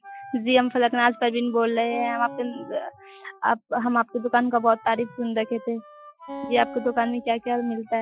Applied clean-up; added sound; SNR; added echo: classical method Wiener filter.